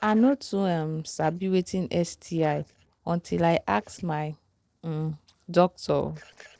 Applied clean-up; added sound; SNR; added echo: neural separator model SepFormer DNS4.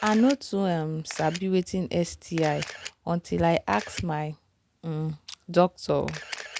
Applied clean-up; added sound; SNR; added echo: none; Camera; 16 dB; none.